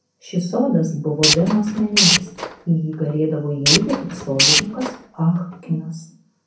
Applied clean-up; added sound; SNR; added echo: none; Tools; -1 dB; reverberation time 0.6 s.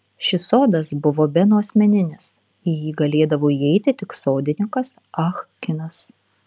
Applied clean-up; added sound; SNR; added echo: none; none; none; none.